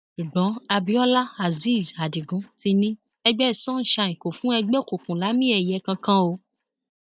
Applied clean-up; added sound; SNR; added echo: neural mask model DeepFilterNet 3.